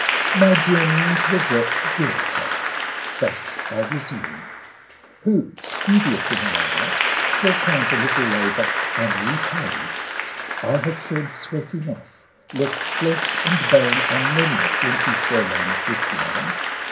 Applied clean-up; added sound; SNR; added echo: none; Applause / Crowd; -1 dB; reverberation time 0.3 s.